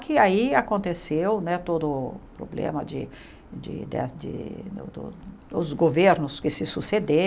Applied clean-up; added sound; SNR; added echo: none; none; none; none.